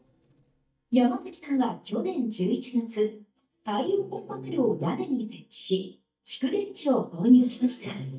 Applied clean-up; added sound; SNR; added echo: neural mask model DeepFilterNet 3.